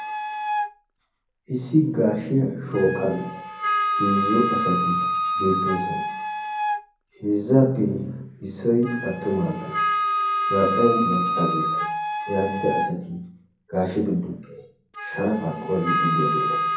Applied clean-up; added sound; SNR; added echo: none; Wind instrument, woodwind instrument; 2 dB; reverberation time 0.6 s.